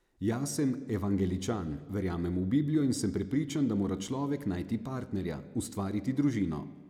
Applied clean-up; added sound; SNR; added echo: none; none; none; none.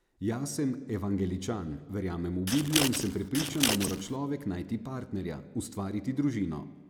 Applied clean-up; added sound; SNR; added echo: none; Scissors; 0 dB; none.